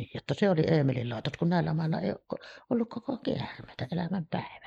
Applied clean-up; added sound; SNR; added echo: neural mask model Resemble Enhance denoiser.